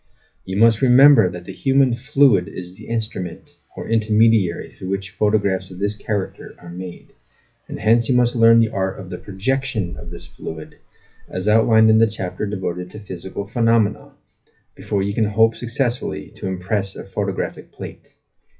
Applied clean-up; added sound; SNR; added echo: classical method WPE with log-MMSE.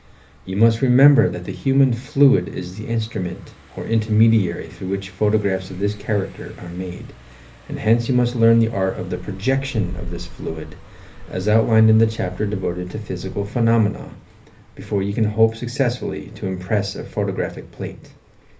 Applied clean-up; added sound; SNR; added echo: none; Car passing by; 18 dB; reverberation time 0.3 s.